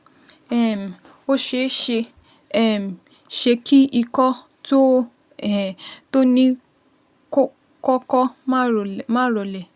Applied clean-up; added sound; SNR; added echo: none; none; none; none.